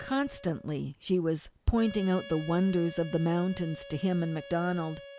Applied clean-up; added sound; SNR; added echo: none; Wind instrument, woodwind instrument; 17 dB; none.